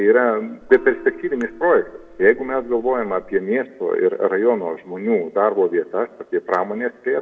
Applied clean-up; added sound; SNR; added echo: none; Gong; 20 dB; reverberation time 0.5 s.